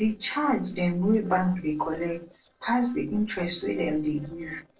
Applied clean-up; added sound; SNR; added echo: neural separator model SepFormer DNS4.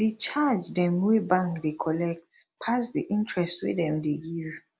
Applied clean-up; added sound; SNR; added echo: none; none; none; none.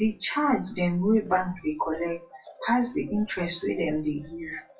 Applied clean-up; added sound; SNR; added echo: classical method WPE with log-MMSE.